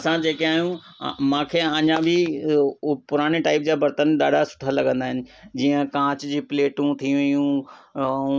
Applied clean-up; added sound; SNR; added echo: none; none; none; none.